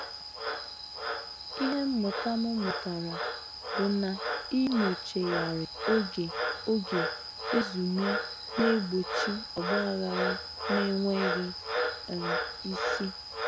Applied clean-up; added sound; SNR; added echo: none; Frog; 2 dB; none.